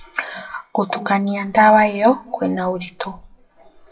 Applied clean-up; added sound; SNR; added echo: classical method WPE with log-MMSE.